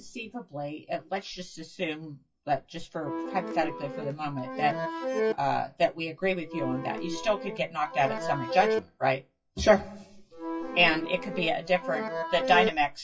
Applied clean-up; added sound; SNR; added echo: classical method WPE with log-MMSE.